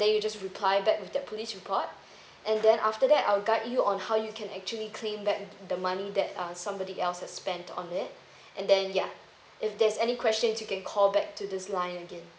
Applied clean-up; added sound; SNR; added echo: none; none; none; none.